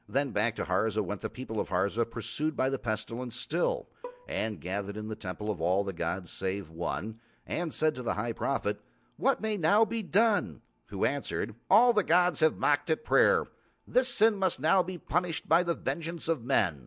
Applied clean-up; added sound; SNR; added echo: none; Bowed string instrument; 20 dB; none.